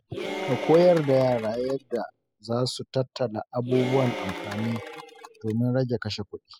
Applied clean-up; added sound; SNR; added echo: classical method spectral subtraction.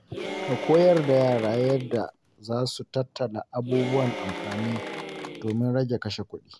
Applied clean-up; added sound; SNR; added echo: none; Applause / Cheering; 10 dB; none.